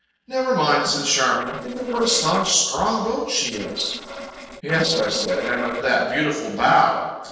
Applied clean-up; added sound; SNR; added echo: neural separator model SepFormer DNS4.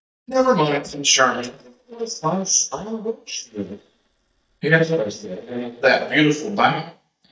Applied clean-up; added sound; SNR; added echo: neural mask model DeepFilterNet 3.